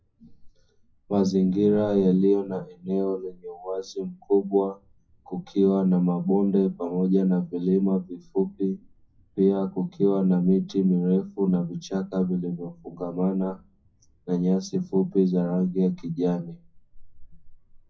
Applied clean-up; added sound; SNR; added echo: classical method WPE with log-MMSE.